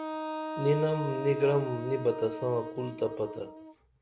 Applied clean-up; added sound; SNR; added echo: none; Wind instrument, woodwind instrument; 8 dB; none.